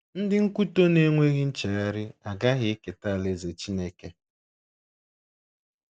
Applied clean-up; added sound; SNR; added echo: none; none; none; none.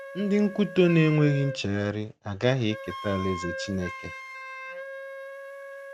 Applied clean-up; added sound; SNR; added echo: none; Wind instrument, woodwind instrument; 12 dB; none.